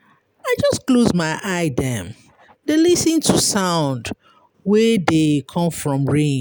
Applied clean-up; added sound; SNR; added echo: none; none; none; none.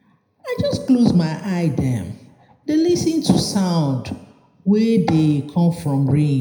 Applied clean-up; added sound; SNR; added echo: none; none; none; reverberation time 0.7 s.